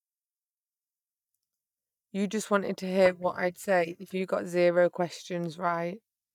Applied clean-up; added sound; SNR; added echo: neural mask model DeepFilterNet 3.